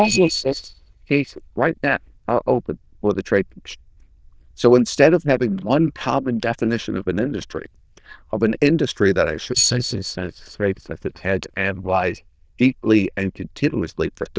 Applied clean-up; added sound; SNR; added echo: neural diffusion model UNIVERSE++.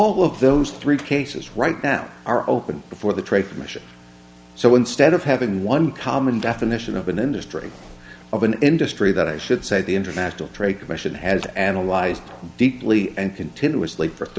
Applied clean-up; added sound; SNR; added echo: none; none; none; none.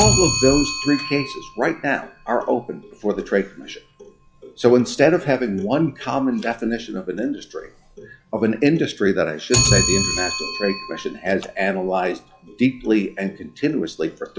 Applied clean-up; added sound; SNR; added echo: classical method log-MMSE.